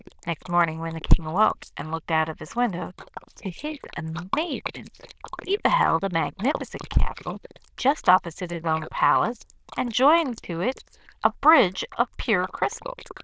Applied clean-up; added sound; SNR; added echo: neural diffusion model UNIVERSE++.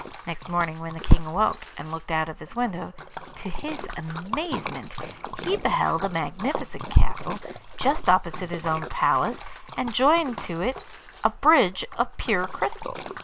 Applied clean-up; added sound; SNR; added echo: none; Splash, splatter; 14 dB; none.